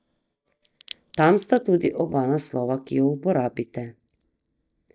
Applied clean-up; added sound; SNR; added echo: neural mask model DeepFilterNet 3.